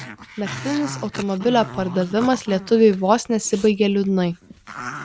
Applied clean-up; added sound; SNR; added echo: none; Growling; 15 dB; none.